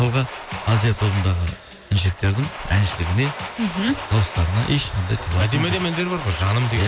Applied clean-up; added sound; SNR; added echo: none; Domestic sounds, home sounds; 12 dB; none.